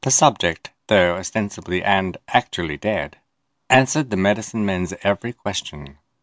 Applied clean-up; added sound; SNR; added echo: none; none; none; none.